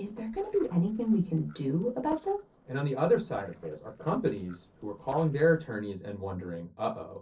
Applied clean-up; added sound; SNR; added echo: neural separator model SepFormer DNS4.